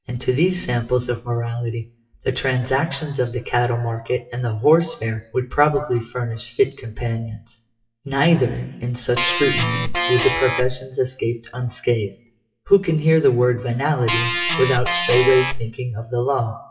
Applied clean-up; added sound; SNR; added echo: classical method WPE with log-MMSE.